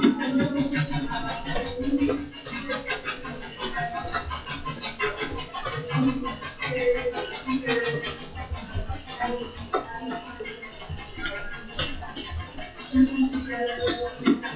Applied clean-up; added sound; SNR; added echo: classical method WPE with log-MMSE.